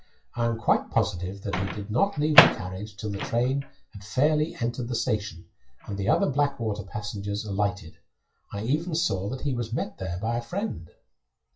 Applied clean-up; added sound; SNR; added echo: classical method WPE with log-MMSE.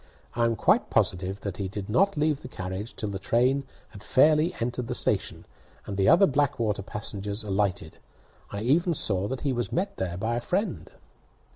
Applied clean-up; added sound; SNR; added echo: none; none; none; none.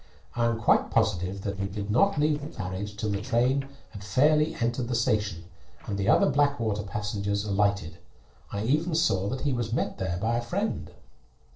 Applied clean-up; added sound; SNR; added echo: neural separator model SepFormer DNS4.